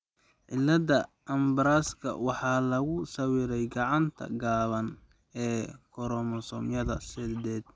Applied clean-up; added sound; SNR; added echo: none; none; none; none.